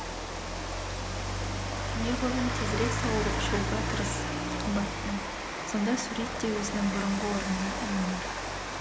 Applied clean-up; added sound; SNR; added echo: none; Rain; -1 dB; none.